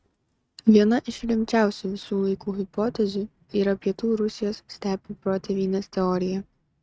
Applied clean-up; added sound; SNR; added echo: neural mask model RNNoise.